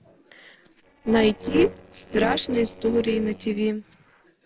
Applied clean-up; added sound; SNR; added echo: neural separator model SepFormer DNS4.